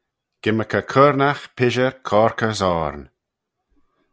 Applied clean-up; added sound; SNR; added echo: none; none; none; none.